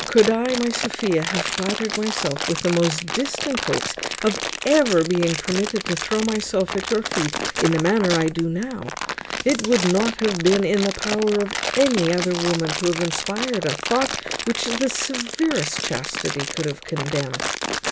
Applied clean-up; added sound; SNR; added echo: none; Crumpling, crinkling; 6 dB; none.